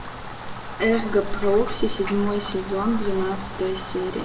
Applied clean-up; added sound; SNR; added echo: none; Rain; 4 dB; reverberation time 0.6 s.